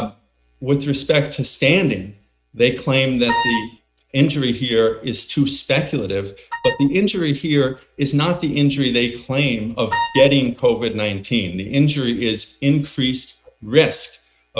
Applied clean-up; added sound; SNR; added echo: neural mask model RNNoise.